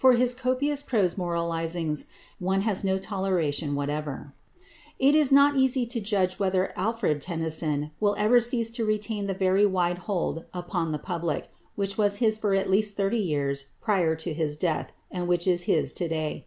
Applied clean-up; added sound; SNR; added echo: none; none; none; none.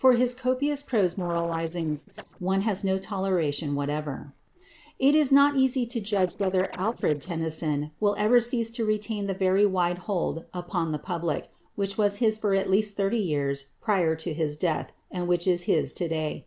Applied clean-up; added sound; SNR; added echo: neural separator model SepFormer DNS4.